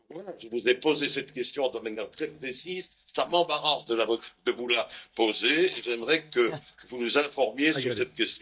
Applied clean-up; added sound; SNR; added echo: neural mask model DeepFilterNet 3.